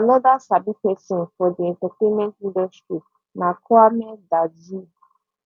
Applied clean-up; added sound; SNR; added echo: none; none; none; none.